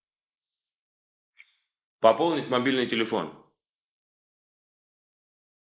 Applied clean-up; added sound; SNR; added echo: neural mask model Resemble Enhance denoiser.